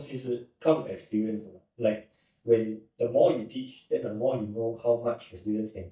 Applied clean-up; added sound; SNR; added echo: neural mask model DeepFilterNet 3.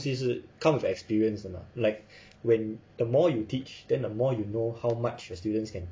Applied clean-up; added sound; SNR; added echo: none; none; none; none.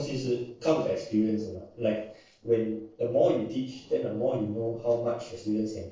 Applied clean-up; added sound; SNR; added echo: neural separator model SepFormer DNS4.